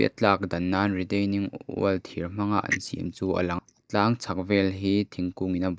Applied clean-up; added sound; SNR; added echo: neural mask model DeepFilterNet 3.